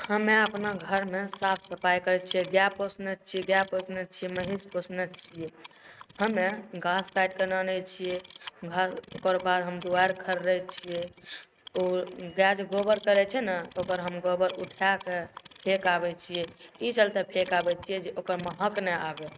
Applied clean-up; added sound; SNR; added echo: neural mask model RNNoise.